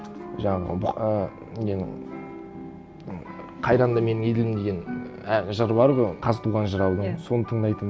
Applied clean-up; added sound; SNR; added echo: none; none; none; none.